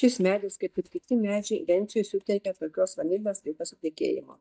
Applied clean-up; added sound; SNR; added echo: neural mask model DeepFilterNet 3.